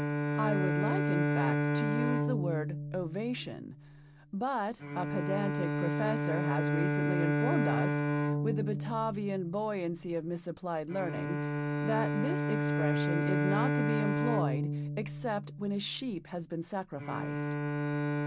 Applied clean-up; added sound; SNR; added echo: none; Bowed string instrument; -4 dB; none.